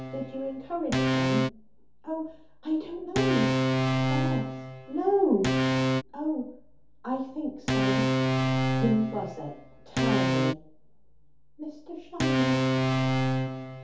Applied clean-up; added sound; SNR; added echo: none; Organ; -4 dB; reverberation time 0.5 s.